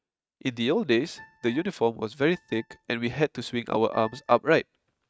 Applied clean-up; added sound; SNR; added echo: neural mask model RNNoise.